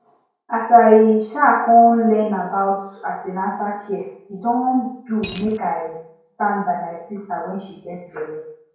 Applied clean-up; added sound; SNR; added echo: none; Coin (dropping); 7 dB; reverberation time 0.5 s.